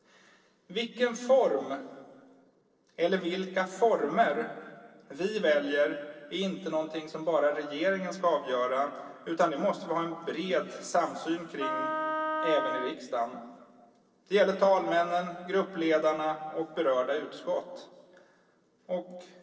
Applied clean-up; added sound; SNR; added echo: neural separator model SepFormer DNS4.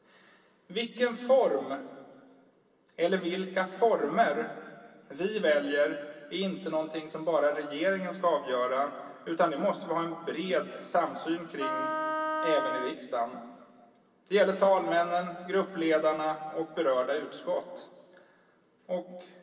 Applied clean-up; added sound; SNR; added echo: none; Wind instrument, woodwind instrument; 3 dB; reverberation time 2.2 s.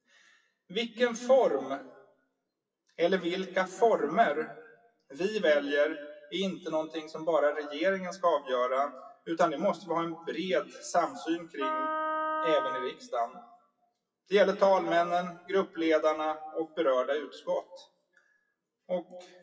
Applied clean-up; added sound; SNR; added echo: classical method WPE with log-MMSE.